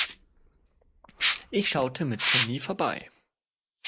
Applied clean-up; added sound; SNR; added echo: neural mask model Resemble Enhance denoiser.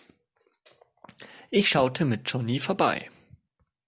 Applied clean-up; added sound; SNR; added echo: none; none; none; none.